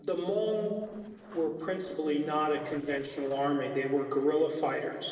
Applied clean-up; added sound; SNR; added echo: neural separator model SepFormer DNS4.